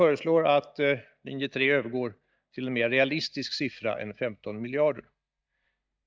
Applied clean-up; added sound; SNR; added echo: neural mask model DeepFilterNet 3.